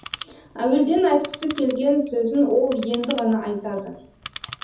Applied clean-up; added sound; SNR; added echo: none; Clock; 11 dB; reverberation time 0.7 s.